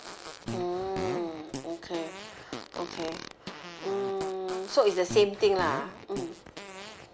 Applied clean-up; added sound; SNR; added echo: none; Fart; 10 dB; none.